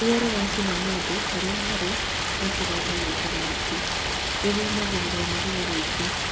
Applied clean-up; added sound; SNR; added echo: none; Stream; -3 dB; none.